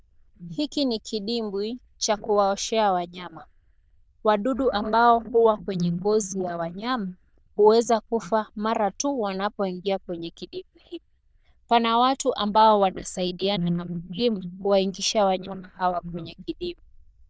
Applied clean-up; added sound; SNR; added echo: neural diffusion model UNIVERSE++.